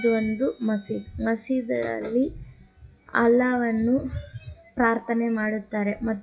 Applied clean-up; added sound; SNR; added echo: classical method WPE with log-MMSE.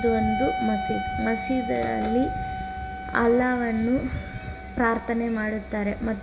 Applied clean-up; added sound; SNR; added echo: none; Wind instrument, woodwind instrument; 7 dB; reverberation time 1.2 s.